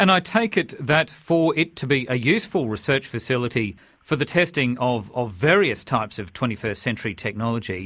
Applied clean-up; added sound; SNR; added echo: none; none; none; none.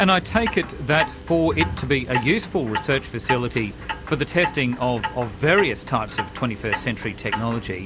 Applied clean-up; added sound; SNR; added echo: none; Clock; 8 dB; none.